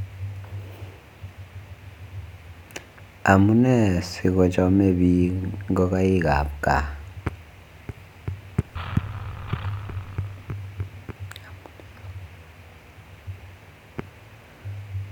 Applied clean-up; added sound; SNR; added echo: none; Engine; 10 dB; none.